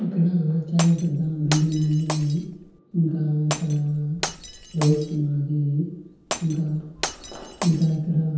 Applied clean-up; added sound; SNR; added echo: none; Glass; 12 dB; reverberation time 0.9 s.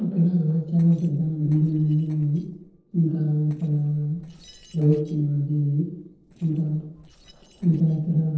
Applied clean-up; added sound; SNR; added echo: neural separator model SepFormer DNS4.